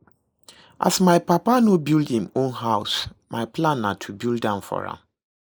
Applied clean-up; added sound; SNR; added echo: neural mask model Resemble Enhance denoiser.